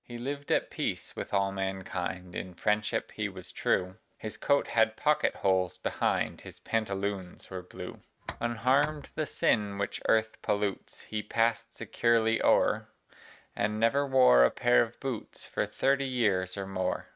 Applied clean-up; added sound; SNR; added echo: neural mask model RNNoise.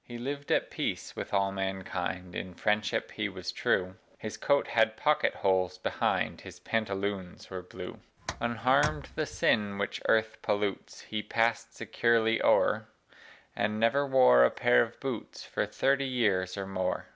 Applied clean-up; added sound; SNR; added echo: none; Tick; 11 dB; none.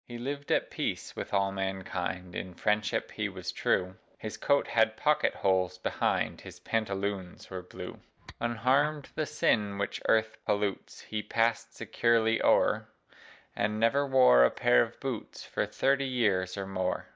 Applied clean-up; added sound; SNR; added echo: neural mask model DeepFilterNet 3.